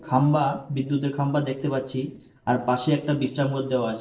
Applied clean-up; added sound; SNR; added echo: neural separator model SepFormer DNS4.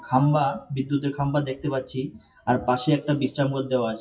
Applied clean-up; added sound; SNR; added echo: classical method WPE with log-MMSE.